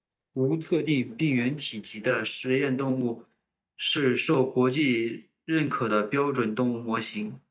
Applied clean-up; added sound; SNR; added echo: neural mask model DeepFilterNet 3.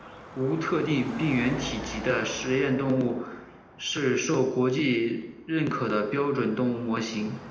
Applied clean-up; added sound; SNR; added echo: none; Car passing by / Traffic noise, roadway noise / Engine; 16 dB; reverberation time 0.8 s.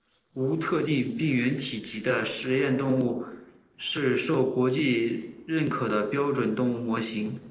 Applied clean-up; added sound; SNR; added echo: neural separator model SepFormer DNS4.